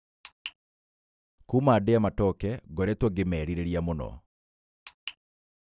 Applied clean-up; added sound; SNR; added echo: none; none; none; none.